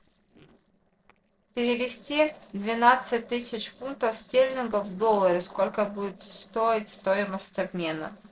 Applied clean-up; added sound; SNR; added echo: neural separator model SepFormer DNS4.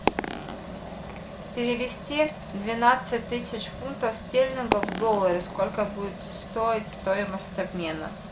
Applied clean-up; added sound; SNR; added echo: none; Coin (dropping); 9 dB; none.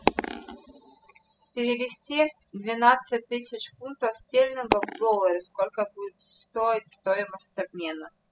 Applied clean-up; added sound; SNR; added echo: classical method spectral subtraction.